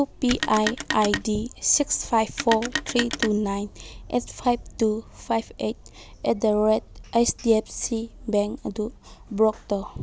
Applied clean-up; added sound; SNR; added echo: none; Telephone; 7 dB; none.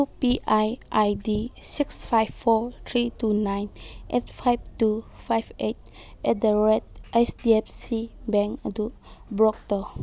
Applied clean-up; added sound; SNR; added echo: none; none; none; none.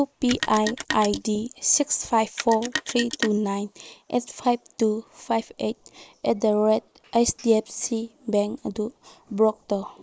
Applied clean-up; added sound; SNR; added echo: neural mask model Resemble Enhance denoiser.